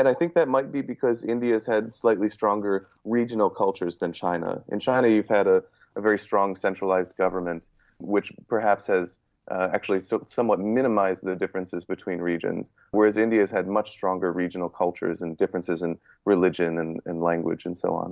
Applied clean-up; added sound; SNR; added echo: none; none; none; none.